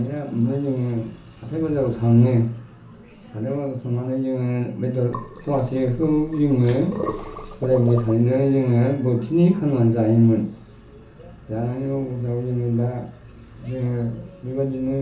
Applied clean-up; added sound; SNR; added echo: none; Sink (filling or washing); 12 dB; reverberation time 0.8 s.